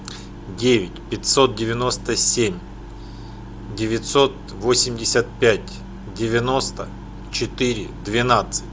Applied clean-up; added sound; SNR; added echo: none; none; none; none.